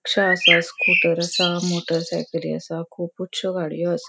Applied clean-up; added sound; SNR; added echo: none; Bird; -2 dB; none.